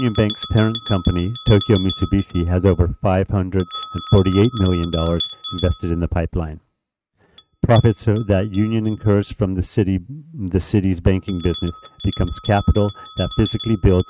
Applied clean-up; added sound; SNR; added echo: neural mask model RNNoise.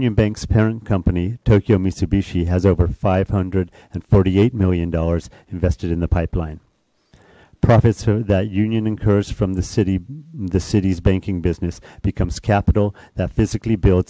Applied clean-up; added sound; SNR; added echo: none; none; none; none.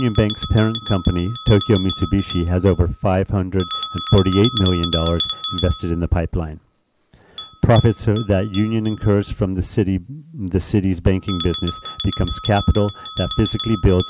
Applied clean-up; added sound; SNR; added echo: none; Bell; 11 dB; none.